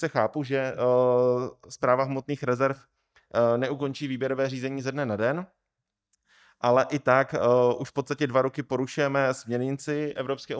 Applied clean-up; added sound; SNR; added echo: neural mask model DeepFilterNet 3.